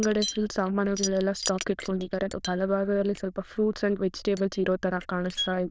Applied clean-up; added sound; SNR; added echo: neural diffusion model UNIVERSE++.